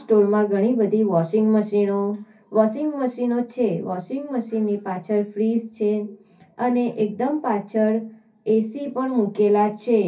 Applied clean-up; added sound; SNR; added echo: none; none; none; reverberation time 0.3 s.